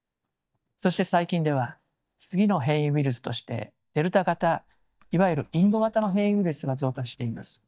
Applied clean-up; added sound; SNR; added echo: neural mask model DeepFilterNet 3.